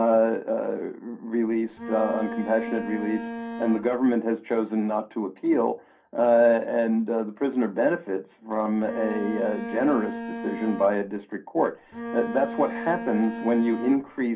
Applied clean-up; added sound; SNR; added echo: none; Bowed string instrument; 9 dB; reverberation time 0.3 s.